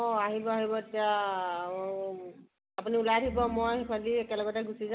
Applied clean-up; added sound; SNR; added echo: none; Organ; 12 dB; none.